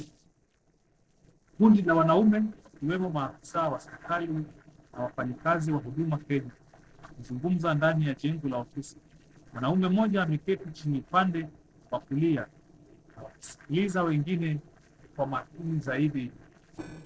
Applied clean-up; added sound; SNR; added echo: neural separator model SepFormer DNS4.